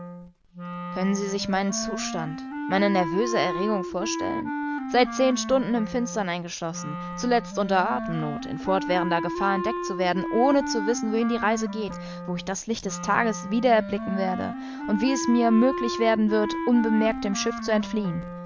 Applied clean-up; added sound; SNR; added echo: none; Wind instrument, woodwind instrument; 6 dB; none.